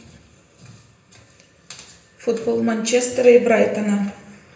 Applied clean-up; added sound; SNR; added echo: none; none; none; reverberation time 0.8 s.